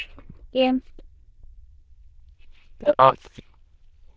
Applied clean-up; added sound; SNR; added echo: neural diffusion model UNIVERSE++.